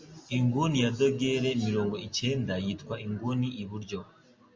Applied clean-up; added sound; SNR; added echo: none; none; none; none.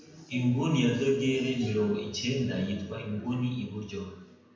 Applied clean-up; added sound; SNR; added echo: none; none; none; reverberation time 0.9 s.